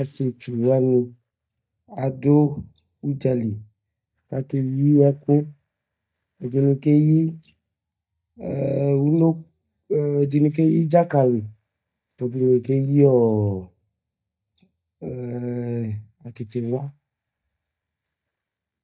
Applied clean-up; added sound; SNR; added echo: neural mask model DeepFilterNet 3.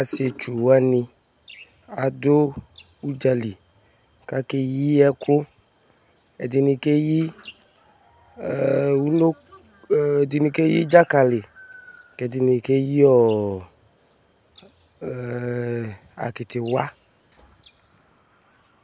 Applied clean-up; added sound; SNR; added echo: none; none; none; none.